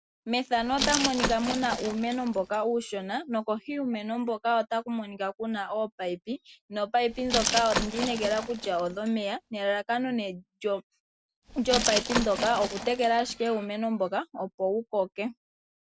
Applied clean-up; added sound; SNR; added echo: none; Glass; 5 dB; none.